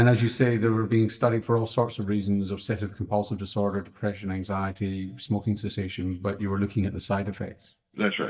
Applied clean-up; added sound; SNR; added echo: neural mask model DeepFilterNet 3.